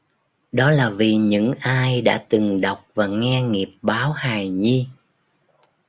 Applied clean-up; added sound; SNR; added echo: none; none; none; none.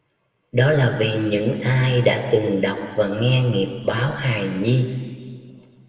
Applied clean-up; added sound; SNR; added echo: none; none; none; reverberation time 2.1 s.